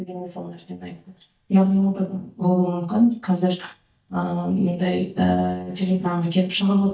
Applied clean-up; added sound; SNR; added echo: neural mask model DeepFilterNet 3.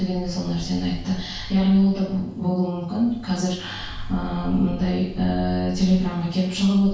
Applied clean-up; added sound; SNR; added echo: none; Dog; 13 dB; reverberation time 0.6 s.